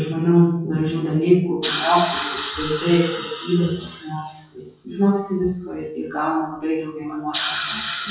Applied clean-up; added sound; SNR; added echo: classical method WPE with log-MMSE.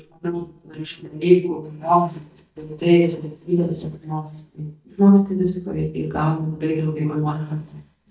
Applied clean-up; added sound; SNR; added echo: neural mask model DeepFilterNet 3.